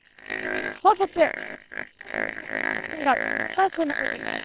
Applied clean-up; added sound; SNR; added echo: neural separator model SepFormer WHAM!.